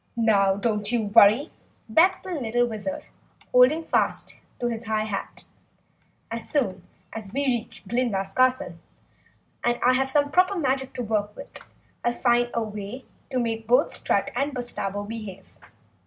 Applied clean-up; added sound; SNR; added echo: none; none; none; none.